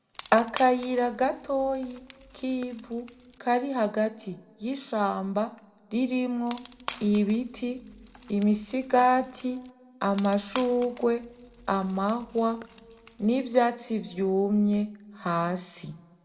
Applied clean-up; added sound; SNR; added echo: none; Wood; 14 dB; reverberation time 0.9 s.